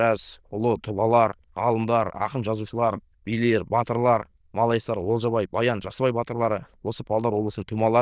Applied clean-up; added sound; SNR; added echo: neural diffusion model UNIVERSE++.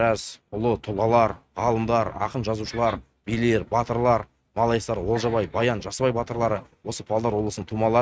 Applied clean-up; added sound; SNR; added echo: neural mask model RNNoise.